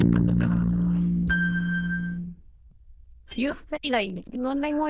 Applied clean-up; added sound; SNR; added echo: neural diffusion model UNIVERSE++.